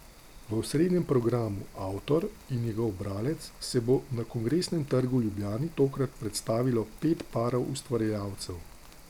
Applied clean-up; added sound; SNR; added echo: none; Rain; 19 dB; none.